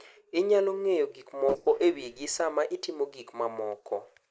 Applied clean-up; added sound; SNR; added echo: neural separator model SepFormer DNS4.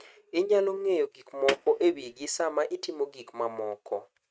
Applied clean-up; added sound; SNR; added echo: neural mask model RNNoise.